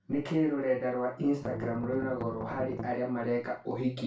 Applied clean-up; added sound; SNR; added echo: none; Strum; 7 dB; reverberation time 0.3 s.